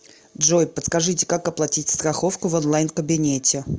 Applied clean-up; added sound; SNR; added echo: none; none; none; none.